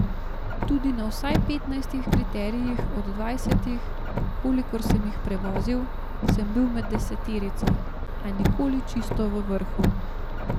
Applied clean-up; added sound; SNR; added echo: none; Car; -4 dB; none.